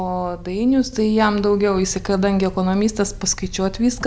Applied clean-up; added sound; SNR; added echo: none; Motor vehicle (road); 20 dB; none.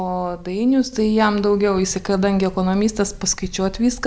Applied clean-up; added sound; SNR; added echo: none; none; none; none.